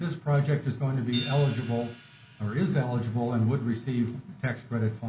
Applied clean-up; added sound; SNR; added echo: none; Hi-hat; 17 dB; none.